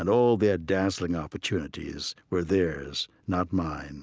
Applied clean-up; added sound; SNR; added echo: none; none; none; none.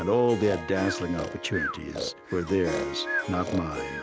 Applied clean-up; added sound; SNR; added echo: none; Breathing + Harp; 5 dB; none.